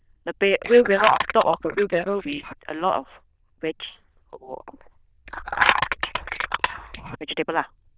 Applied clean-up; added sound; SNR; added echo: neural diffusion model UNIVERSE++.